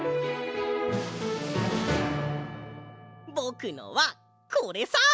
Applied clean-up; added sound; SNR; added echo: none; none; none; none.